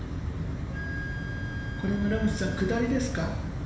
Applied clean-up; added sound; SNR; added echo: none; Wind instrument, woodwind instrument; 15 dB; reverberation time 1.1 s.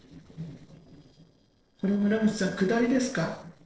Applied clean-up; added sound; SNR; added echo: neural separator model SepFormer DNS4.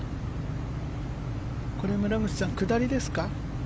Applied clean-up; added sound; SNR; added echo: none; none; none; none.